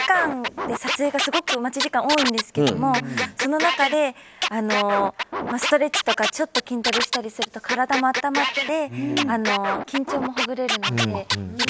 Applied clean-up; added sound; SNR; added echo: none; Scratching (performance technique); 3 dB; none.